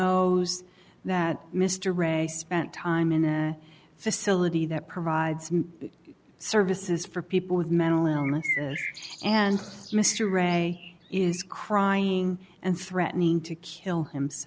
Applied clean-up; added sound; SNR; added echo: none; Bird; 11 dB; none.